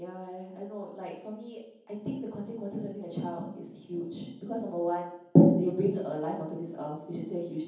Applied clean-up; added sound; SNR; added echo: none; none; none; reverberation time 0.9 s.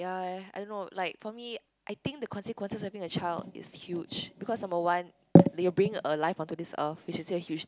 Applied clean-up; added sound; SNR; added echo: none; none; none; none.